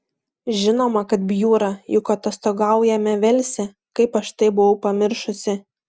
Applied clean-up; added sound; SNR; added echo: none; none; none; none.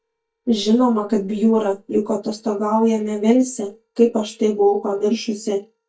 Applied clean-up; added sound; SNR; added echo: neural mask model DeepFilterNet 3.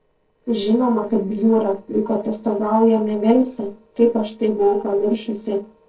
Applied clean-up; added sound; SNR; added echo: neural separator model SepFormer DNS4.